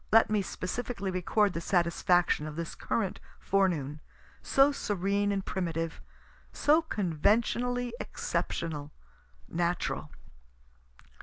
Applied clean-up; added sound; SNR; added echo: none; none; none; none.